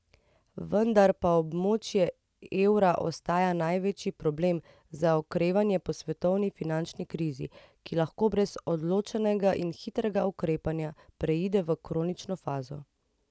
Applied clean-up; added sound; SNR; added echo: none; none; none; none.